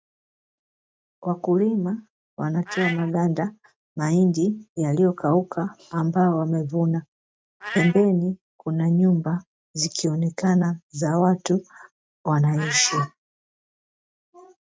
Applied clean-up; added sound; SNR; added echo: neural mask model RNNoise.